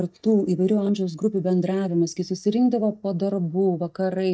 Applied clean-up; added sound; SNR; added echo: neural mask model DeepFilterNet 3.